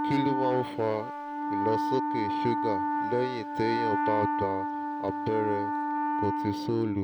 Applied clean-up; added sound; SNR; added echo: none; Wind instrument, woodwind instrument; -1 dB; none.